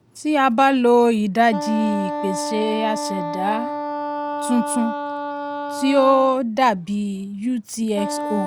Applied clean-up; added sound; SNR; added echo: none; Wind instrument, woodwind instrument; 8 dB; none.